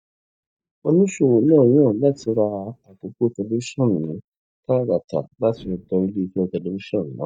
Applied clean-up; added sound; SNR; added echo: neural mask model DeepFilterNet 3.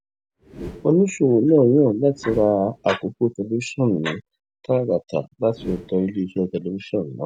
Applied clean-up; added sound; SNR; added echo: none; Whoosh, swoosh, swish; 19 dB; none.